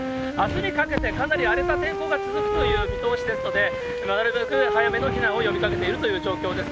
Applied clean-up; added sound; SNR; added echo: none; Wind instrument, woodwind instrument; 2 dB; none.